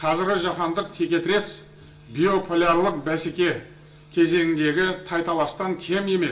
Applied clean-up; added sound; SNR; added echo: none; none; none; reverberation time 0.4 s.